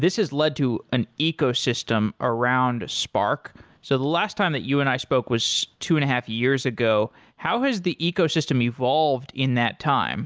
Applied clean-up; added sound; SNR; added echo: none; none; none; none.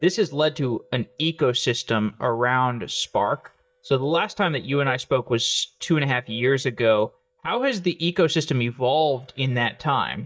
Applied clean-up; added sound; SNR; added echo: neural mask model DeepFilterNet 3.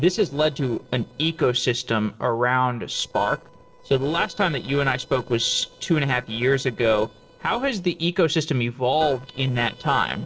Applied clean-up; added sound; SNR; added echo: neural separator model SepFormer DNS4.